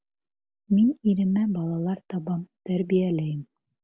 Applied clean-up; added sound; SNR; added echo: none; none; none; none.